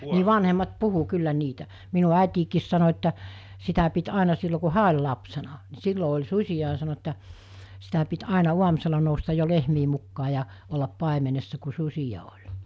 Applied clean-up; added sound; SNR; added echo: none; none; none; none.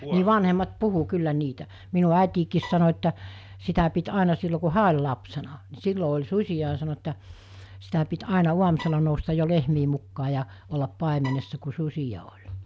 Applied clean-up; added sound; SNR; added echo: none; Bowed string instrument; 18 dB; none.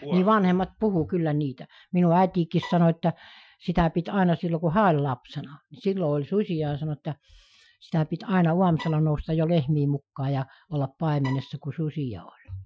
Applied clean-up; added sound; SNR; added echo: classical method Wiener filter.